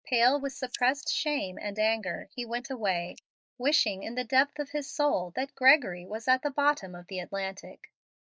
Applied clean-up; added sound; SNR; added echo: neural mask model Resemble Enhance denoiser.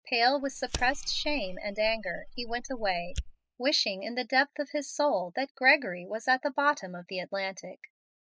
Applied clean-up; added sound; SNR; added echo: classical method spectral subtraction.